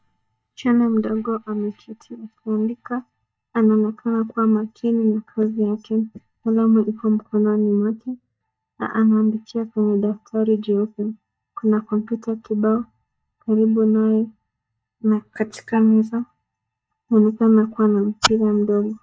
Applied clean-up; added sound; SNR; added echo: neural mask model DeepFilterNet 3.